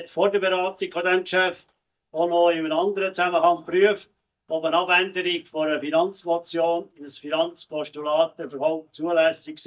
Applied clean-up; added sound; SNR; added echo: neural mask model DeepFilterNet 3.